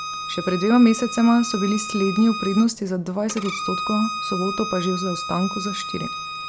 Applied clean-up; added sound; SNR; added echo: none; Bowed string instrument; 8 dB; none.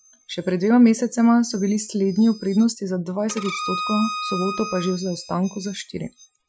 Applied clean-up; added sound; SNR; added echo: classical method Wiener filter.